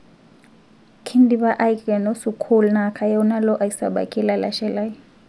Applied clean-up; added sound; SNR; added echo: none; none; none; none.